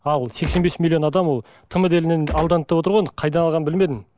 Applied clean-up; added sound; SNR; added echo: none; Gunshot, gunfire; 8 dB; none.